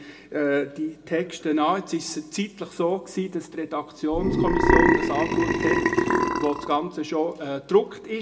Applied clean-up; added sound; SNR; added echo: none; Burping, eructation; -5 dB; reverberation time 0.7 s.